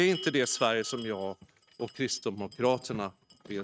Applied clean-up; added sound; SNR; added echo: neural mask model RNNoise.